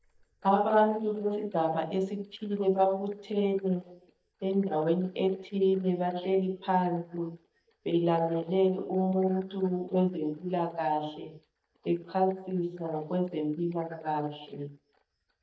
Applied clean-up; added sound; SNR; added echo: neural mask model DeepFilterNet 3.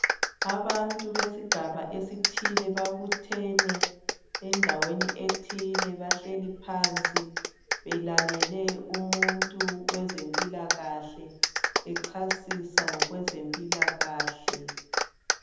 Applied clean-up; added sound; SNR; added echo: none; Clapping; -3 dB; reverberation time 0.8 s.